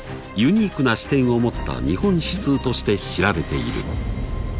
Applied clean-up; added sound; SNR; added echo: none; Gurgling / Liquid; 15 dB; none.